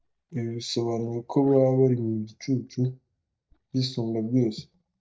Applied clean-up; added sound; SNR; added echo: neural mask model DeepFilterNet 3.